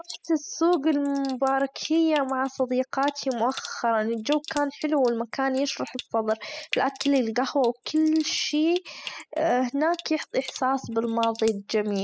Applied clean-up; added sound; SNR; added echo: classical method spectral subtraction.